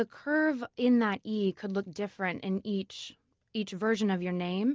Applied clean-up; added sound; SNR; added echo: none; none; none; none.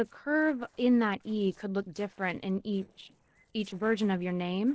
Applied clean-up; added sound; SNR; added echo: neural separator model SepFormer DNS4.